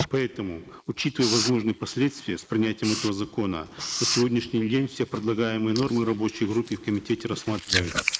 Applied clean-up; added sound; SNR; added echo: neural mask model Resemble Enhance denoiser.